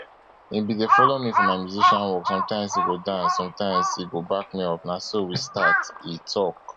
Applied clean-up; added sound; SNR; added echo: none; Crow; -2 dB; none.